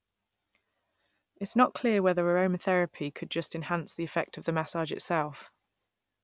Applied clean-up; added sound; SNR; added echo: none; none; none; none.